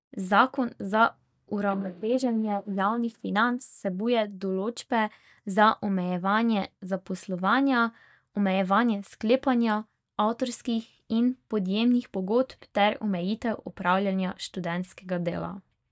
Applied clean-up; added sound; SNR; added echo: neural mask model DeepFilterNet 3.